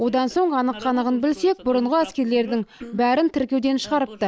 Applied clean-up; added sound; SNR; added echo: none; none; none; none.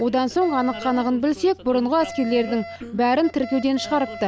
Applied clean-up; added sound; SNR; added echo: none; Alarm; 16 dB; none.